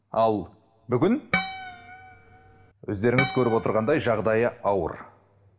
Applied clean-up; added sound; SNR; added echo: none; Harp; 6 dB; reverberation time 0.8 s.